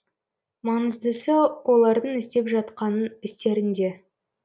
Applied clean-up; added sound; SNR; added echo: none; none; none; none.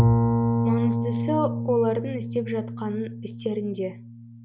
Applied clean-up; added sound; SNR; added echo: none; Bowed string instrument; -3 dB; none.